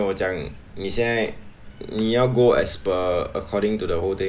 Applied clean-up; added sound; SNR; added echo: none; Cricket / Frog; 14 dB; none.